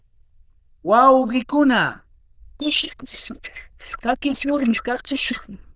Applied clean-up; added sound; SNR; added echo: neural diffusion model UNIVERSE++.